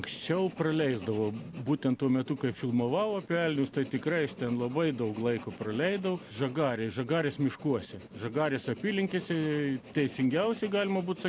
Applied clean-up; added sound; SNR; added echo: none; Writing; 16 dB; none.